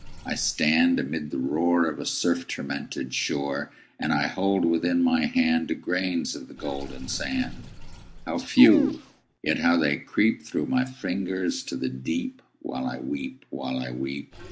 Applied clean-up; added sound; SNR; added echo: none; Dog + Sink (filling or washing) / Water; 19 dB; none.